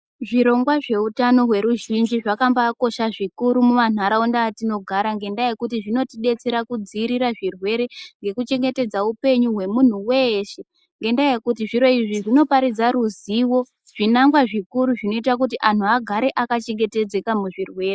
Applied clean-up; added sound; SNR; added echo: neural mask model Resemble Enhance denoiser.